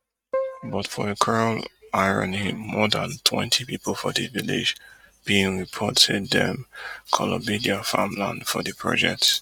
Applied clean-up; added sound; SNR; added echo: neural mask model RNNoise.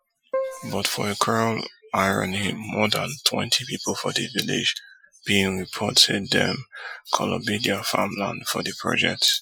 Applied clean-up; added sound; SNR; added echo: classical method Wiener filter.